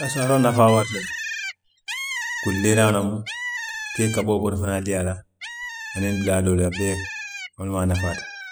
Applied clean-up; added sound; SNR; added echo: classical method spectral subtraction.